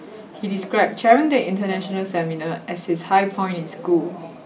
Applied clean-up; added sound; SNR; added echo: none; none; none; none.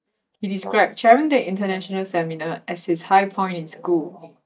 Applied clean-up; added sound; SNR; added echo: neural mask model DeepFilterNet 3.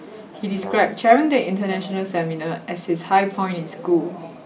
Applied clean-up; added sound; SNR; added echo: none; Brass instrument; 13 dB; none.